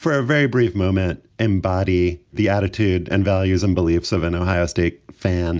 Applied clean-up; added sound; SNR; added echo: none; none; none; none.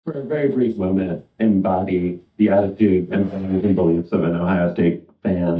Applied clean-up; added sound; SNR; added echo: neural mask model DeepFilterNet 3.